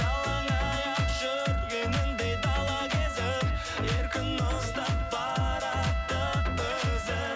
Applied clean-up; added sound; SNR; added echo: none; Trumpet; 7 dB; none.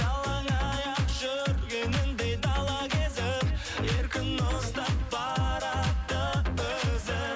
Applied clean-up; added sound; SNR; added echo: none; none; none; none.